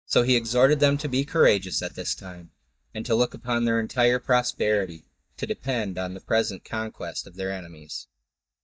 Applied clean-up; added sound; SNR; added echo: neural mask model DeepFilterNet 3.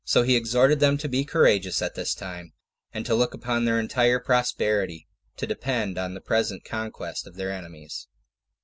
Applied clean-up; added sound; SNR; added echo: none; none; none; none.